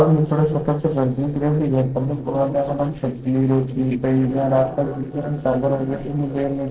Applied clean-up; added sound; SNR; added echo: neural separator model SepFormer DNS4.